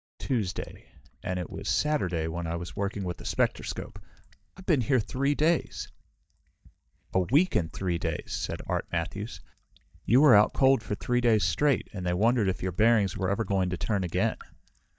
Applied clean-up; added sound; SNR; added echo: neural mask model DeepFilterNet 3.